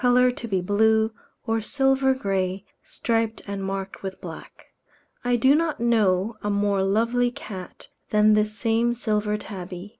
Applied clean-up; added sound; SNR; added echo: none; none; none; none.